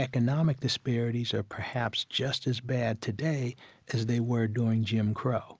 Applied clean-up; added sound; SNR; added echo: none; none; none; none.